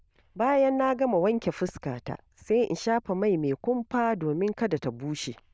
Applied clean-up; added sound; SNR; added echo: neural diffusion model UNIVERSE++.